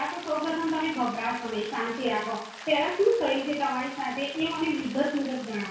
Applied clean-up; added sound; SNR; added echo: none; Rain; 15 dB; reverberation time 0.6 s.